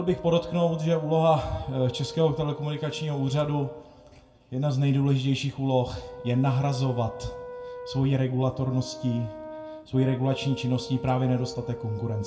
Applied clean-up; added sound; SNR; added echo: none; Brass instrument; 15 dB; reverberation time 0.2 s.